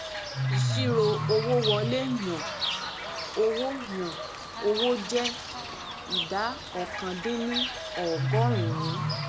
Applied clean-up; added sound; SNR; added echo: none; Bird / Fowl; 1 dB; none.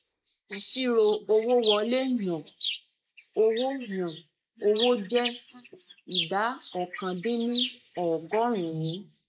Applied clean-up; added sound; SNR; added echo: neural mask model Resemble Enhance denoiser.